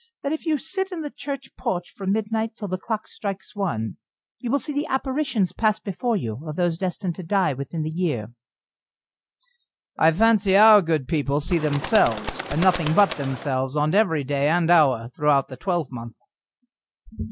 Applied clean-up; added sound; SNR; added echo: none; Bird; 8 dB; none.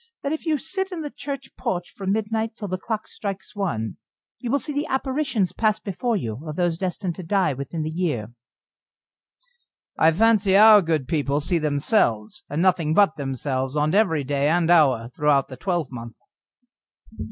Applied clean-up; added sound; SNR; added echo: none; none; none; none.